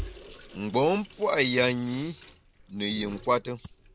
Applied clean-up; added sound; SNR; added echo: none; Sink (filling or washing) / Water tap, faucet; 17 dB; none.